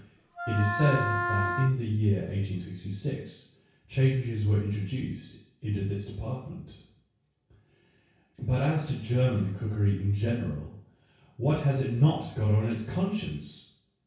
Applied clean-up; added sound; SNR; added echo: none; Wind instrument, woodwind instrument; 3 dB; reverberation time 0.6 s.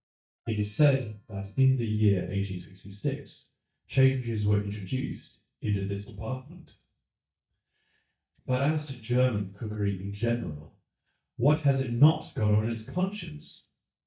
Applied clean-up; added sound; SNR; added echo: neural mask model DeepFilterNet 3.